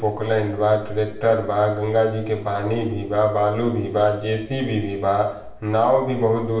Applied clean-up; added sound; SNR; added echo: none; none; none; reverberation time 0.6 s.